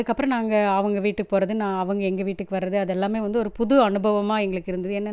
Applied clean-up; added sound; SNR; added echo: none; none; none; none.